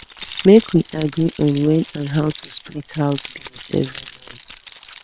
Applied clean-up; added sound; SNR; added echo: neural separator model SepFormer WHAM!.